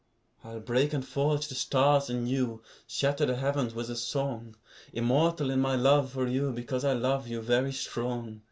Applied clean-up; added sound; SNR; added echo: none; none; none; none.